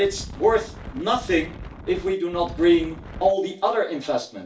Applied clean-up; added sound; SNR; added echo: none; Wind; 13 dB; reverberation time 0.3 s.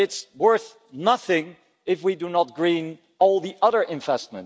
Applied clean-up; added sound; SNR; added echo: none; none; none; none.